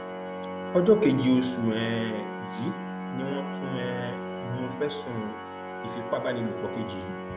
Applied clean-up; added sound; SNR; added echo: none; Organ; 6 dB; none.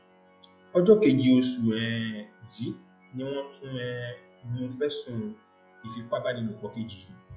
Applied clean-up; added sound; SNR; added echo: classical method log-MMSE.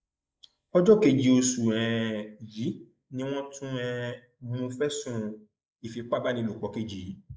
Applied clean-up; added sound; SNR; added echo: neural mask model Resemble Enhance denoiser.